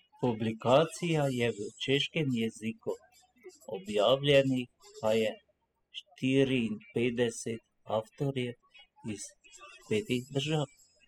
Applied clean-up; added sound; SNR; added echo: classical method spectral subtraction.